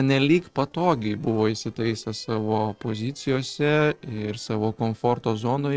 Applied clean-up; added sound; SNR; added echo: neural separator model SepFormer DNS4.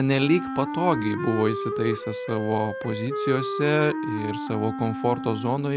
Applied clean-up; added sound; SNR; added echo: none; Wind instrument, woodwind instrument; 5 dB; none.